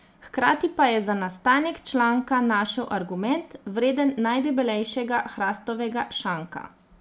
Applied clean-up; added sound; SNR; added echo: none; none; none; none.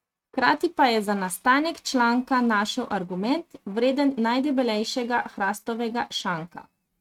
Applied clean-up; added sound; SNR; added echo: neural mask model RNNoise.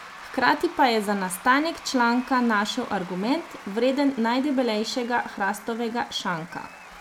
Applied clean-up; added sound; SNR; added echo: none; Applause / Crowd / Cheering; 18 dB; none.